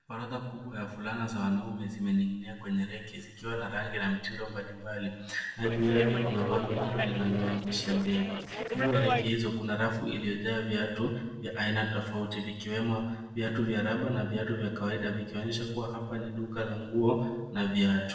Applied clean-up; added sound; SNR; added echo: neural separator model SepFormer DNS4.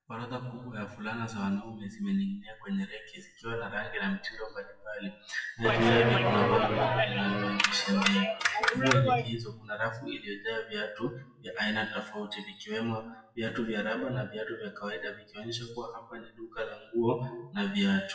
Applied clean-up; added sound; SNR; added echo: classical method WPE with log-MMSE.